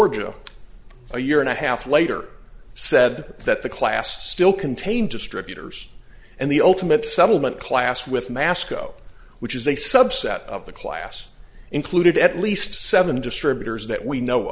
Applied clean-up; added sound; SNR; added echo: none; none; none; none.